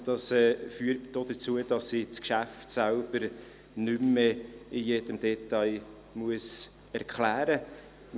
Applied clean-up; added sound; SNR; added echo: none; none; none; none.